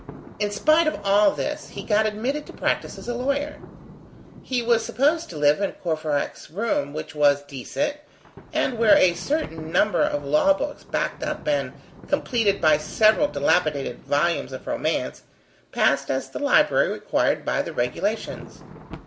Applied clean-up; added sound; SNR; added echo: none; Thunder; 19 dB; none.